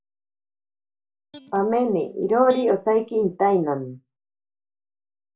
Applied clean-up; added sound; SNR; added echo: none; Electric guitar; 19 dB; reverberation time 0.2 s.